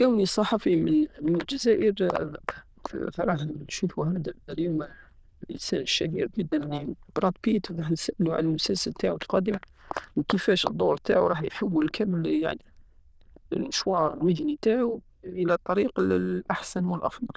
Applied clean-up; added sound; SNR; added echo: neural diffusion model UNIVERSE++.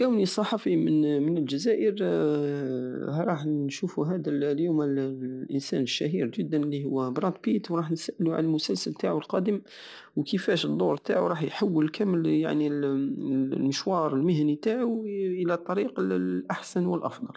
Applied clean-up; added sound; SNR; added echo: none; none; none; none.